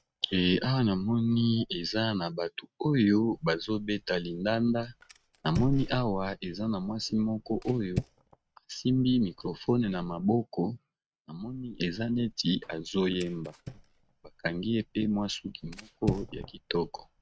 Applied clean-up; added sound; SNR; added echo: neural mask model RNNoise.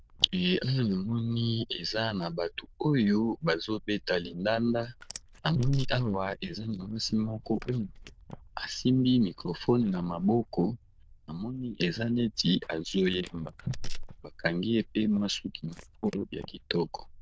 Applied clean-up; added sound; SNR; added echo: neural diffusion model UNIVERSE++.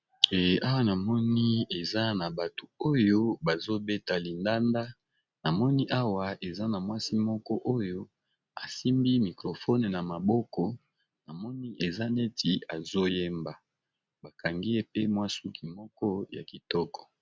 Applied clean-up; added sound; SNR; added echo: none; none; none; none.